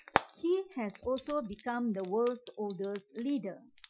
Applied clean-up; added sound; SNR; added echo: classical method Wiener filter.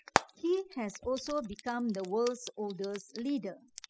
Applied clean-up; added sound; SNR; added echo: classical method spectral subtraction.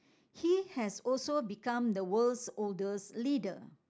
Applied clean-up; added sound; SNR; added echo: none; none; none; none.